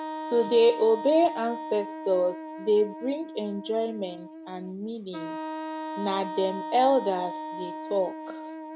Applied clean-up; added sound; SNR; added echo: none; Wind instrument, woodwind instrument; 9 dB; none.